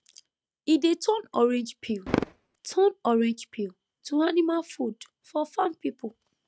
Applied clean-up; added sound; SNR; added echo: neural mask model RNNoise.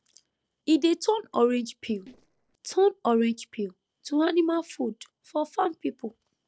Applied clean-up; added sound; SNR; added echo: neural separator model SepFormer DNS4.